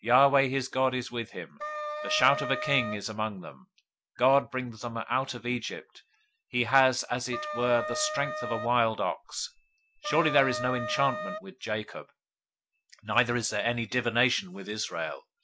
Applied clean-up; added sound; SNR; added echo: none; Wind instrument, woodwind instrument; 5 dB; none.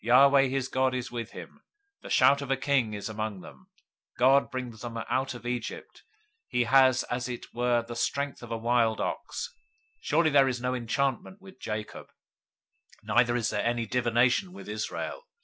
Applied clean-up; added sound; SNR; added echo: none; none; none; none.